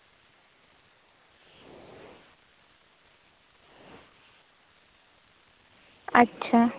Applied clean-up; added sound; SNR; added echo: none; none; none; none.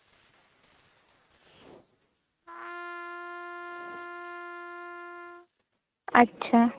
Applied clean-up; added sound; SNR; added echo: neural mask model RNNoise.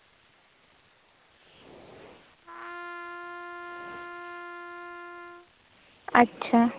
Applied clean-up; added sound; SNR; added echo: none; Trumpet; 10 dB; none.